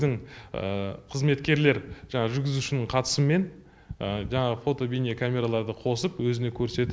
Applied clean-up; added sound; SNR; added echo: none; none; none; none.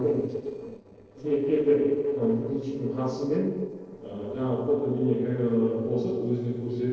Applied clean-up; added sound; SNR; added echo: neural separator model SepFormer DNS4.